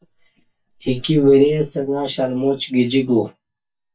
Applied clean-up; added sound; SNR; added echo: neural mask model DeepFilterNet 3.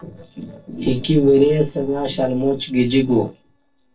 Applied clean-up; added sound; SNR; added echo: neural separator model SepFormer DNS4.